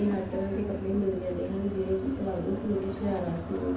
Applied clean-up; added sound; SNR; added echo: none; Crowd; 7 dB; reverberation time 0.6 s.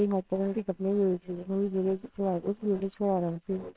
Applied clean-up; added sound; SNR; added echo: neural separator model SepFormer WHAMR!.